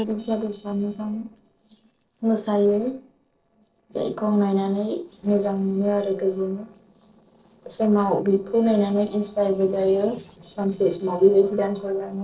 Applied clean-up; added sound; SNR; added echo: neural separator model SepFormer DNS4.